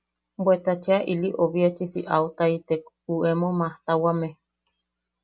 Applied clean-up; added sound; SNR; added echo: none; none; none; none.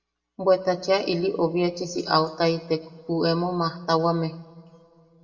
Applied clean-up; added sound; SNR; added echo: none; none; none; reverberation time 1.0 s.